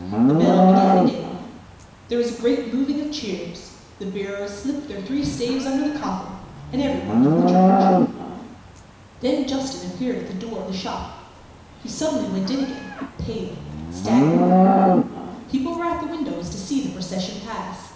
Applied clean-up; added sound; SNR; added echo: none; Livestock, farm animals, working animals; -5 dB; reverberation time 1.0 s.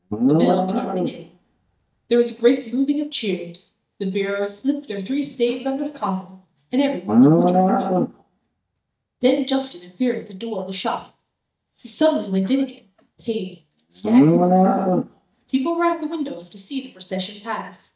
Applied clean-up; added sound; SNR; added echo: neural mask model DeepFilterNet 3.